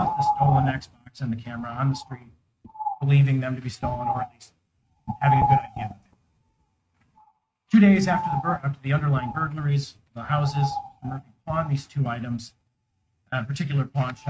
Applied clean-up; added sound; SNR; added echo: neural mask model RNNoise.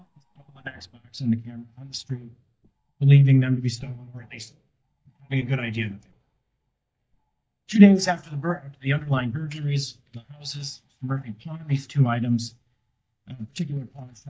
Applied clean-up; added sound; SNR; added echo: neural mask model DeepFilterNet 3.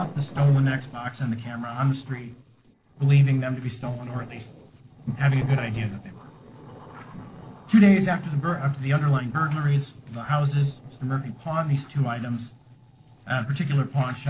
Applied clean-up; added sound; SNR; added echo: neural separator model SepFormer DNS4.